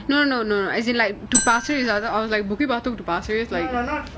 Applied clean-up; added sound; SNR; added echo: none; Marimba, xylophone; 3 dB; none.